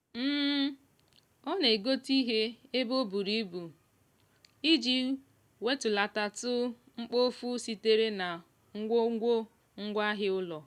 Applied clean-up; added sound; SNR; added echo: none; none; none; none.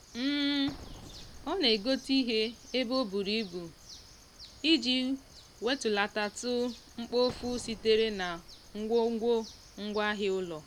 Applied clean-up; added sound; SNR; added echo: none; Explosion + Bird; 19 dB; none.